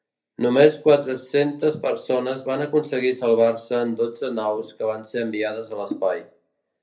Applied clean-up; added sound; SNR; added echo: none; none; none; reverberation time 0.3 s.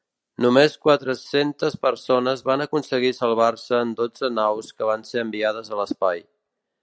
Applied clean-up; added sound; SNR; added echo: none; none; none; none.